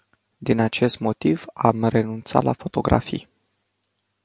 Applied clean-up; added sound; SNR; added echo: none; none; none; none.